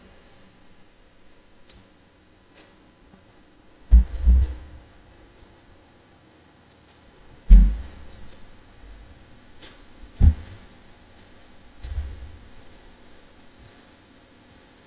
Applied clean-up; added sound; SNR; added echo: neural mask model DeepFilterNet 3.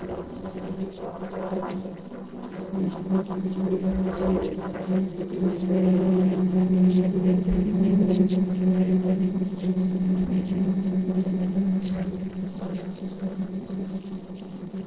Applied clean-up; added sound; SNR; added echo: neural separator model SepFormer DNS4.